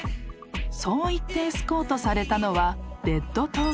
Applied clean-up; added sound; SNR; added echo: none; none; none; none.